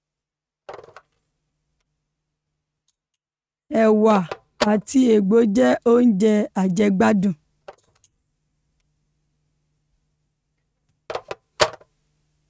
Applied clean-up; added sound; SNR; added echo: neural mask model RNNoise.